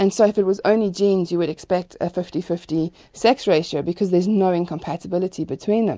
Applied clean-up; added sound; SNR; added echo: none; none; none; none.